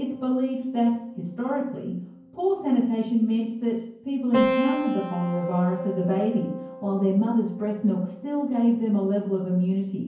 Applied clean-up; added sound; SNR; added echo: none; Keyboard (musical); 10 dB; reverberation time 0.9 s.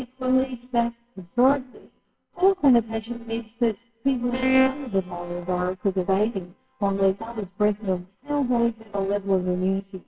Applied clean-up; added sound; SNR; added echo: neural separator model SepFormer WHAMR!.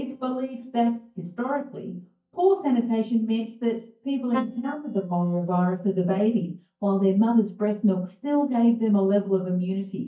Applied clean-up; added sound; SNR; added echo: neural mask model DeepFilterNet 3.